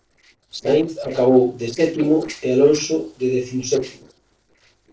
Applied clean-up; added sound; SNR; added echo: neural separator model SepFormer DNS4.